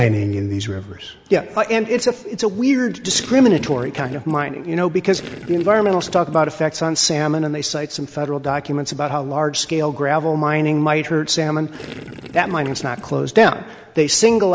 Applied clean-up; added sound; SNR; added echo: none; Gurgling; 16 dB; none.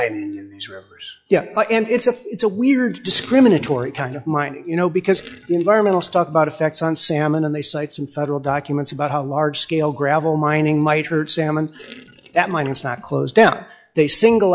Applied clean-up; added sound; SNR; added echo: classical method log-MMSE.